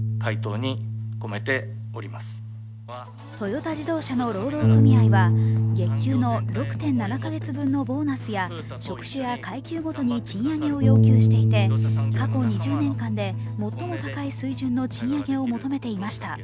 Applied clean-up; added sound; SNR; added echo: none; Bass guitar; -4 dB; none.